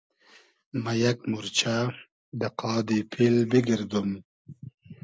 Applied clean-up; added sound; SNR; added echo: none; none; none; none.